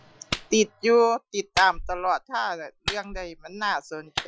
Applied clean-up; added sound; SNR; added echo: classical method Wiener filter.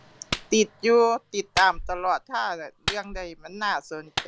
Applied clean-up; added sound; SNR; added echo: none; Clapping; 10 dB; none.